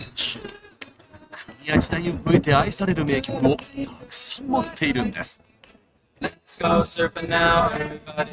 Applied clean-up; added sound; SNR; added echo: neural mask model RNNoise.